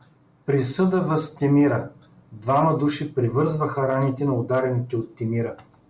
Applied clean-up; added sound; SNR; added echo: none; none; none; none.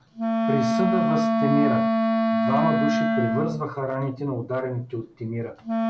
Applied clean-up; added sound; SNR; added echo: none; Wind instrument, woodwind instrument; -4 dB; none.